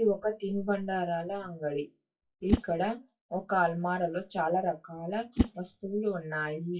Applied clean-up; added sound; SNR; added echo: classical method WPE with log-MMSE.